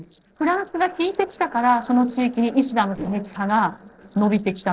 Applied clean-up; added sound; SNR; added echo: neural separator model SepFormer DNS4.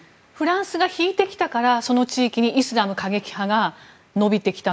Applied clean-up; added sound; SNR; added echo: none; none; none; none.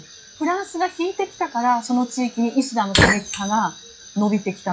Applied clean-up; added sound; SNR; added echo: classical method WPE with log-MMSE.